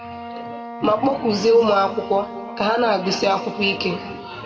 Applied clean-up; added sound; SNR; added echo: none; Wind instrument, woodwind instrument; 13 dB; reverberation time 1.9 s.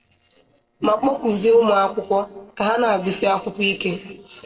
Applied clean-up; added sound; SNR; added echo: neural separator model SepFormer DNS4.